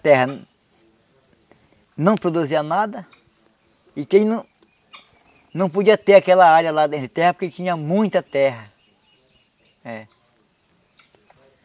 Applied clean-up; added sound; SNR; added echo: none; none; none; none.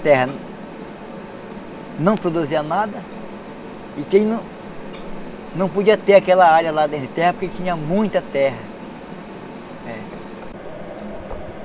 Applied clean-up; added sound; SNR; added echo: none; Mechanisms; 12 dB; none.